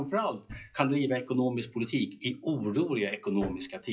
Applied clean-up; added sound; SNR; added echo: classical method WPE with log-MMSE.